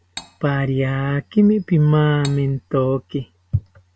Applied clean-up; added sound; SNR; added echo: none; Cutlery, silverware; 19 dB; none.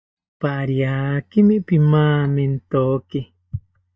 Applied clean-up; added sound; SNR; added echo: neural mask model DeepFilterNet 3.